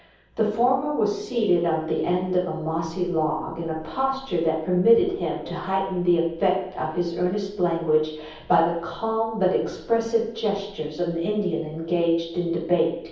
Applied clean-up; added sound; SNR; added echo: none; Wind instrument, woodwind instrument; 19 dB; reverberation time 0.9 s.